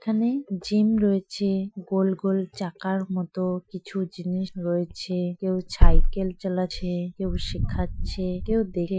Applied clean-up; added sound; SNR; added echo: classical method Wiener filter.